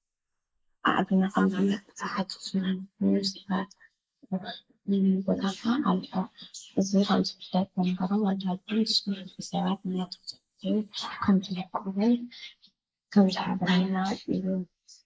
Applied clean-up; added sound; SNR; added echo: neural mask model Resemble Enhance denoiser.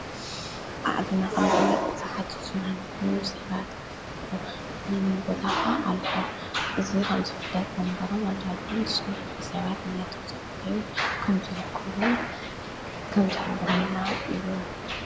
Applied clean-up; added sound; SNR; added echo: none; Water; 8 dB; none.